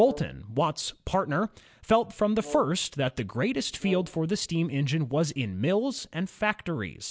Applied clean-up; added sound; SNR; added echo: none; Brass instrument; 18 dB; none.